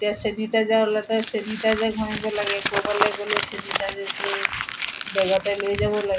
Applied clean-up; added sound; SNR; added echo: none; Crumpling, crinkling; 5 dB; none.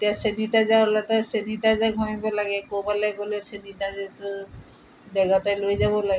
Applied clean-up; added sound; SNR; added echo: none; none; none; none.